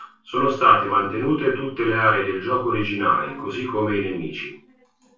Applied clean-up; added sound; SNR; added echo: neural separator model SepFormer DNS4.